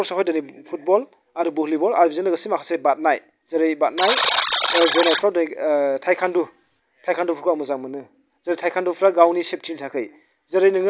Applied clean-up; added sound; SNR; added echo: none; Alarm; 1 dB; none.